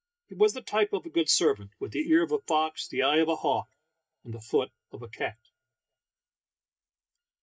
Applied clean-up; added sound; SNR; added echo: neural mask model DeepFilterNet 3.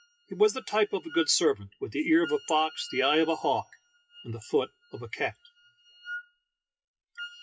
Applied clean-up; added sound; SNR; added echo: classical method WPE with log-MMSE.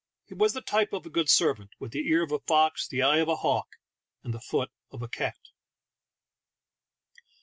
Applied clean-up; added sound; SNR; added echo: none; none; none; none.